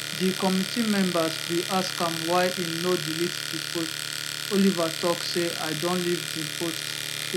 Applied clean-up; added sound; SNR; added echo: none; Domestic sounds, home sounds; 4 dB; none.